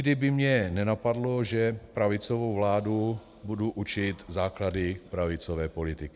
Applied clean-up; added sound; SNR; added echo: none; none; none; none.